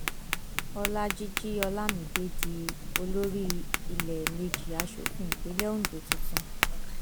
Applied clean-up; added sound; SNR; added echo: none; Tap; -4 dB; none.